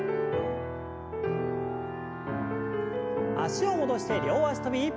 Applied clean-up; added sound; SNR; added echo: none; Wind instrument, woodwind instrument; 17 dB; none.